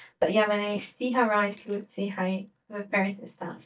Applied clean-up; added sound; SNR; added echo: neural mask model DeepFilterNet 3.